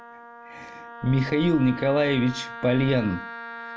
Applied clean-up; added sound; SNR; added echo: none; Wind instrument, woodwind instrument; 14 dB; none.